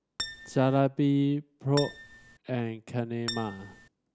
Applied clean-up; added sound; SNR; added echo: none; Acoustic guitar; 10 dB; none.